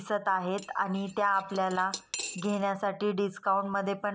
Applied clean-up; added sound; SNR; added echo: none; Cutlery, silverware / Dishes, pots, and pans; 13 dB; none.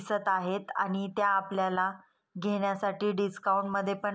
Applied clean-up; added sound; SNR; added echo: none; none; none; none.